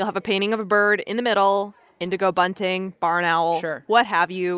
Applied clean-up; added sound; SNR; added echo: none; none; none; none.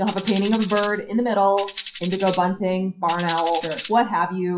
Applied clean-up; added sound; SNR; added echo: classical method WPE with log-MMSE.